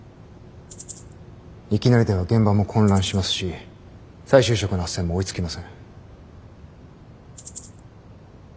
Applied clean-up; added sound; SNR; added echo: none; Rattle (instrument); 18 dB; none.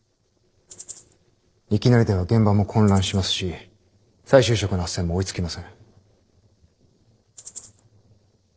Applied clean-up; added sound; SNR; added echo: neural separator model SepFormer DNS4.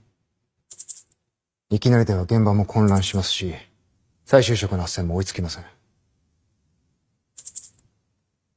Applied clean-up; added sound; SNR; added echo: neural mask model RNNoise.